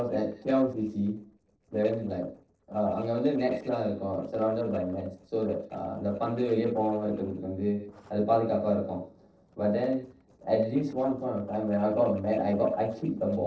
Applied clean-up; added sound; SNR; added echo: neural separator model SepFormer DNS4.